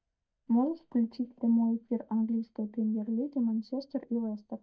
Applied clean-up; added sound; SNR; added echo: neural mask model DeepFilterNet 3.